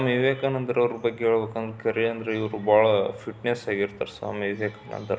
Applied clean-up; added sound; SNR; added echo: none; none; none; none.